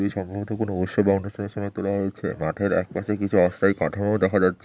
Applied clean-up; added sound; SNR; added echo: none; none; none; none.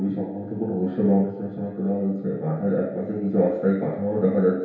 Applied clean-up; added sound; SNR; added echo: none; none; none; reverberation time 1.0 s.